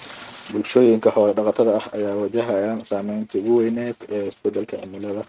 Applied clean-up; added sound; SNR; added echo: neural mask model RNNoise.